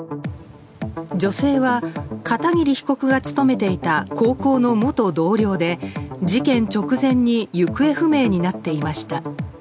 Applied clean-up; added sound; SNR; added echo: none; none; none; none.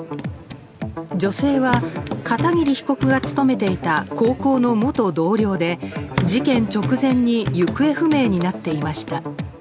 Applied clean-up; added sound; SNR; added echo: none; Hands / Wood; 11 dB; none.